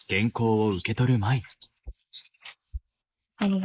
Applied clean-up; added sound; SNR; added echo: neural mask model Resemble Enhance denoiser.